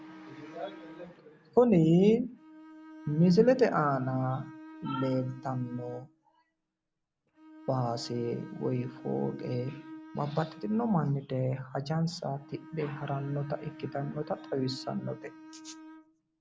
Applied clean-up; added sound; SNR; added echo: none; Bowed string instrument; 18 dB; none.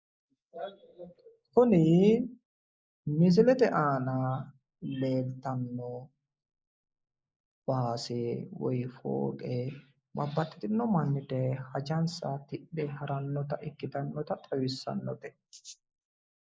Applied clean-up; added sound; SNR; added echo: neural mask model Resemble Enhance denoiser.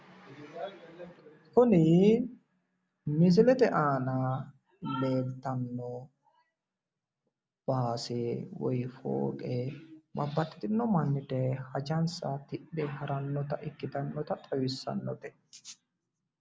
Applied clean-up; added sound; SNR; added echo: none; none; none; none.